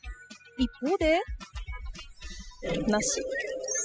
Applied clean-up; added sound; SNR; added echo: classical method spectral subtraction.